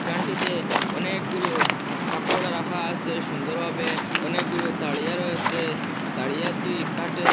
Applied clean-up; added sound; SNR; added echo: none; Waves, surf; -4 dB; none.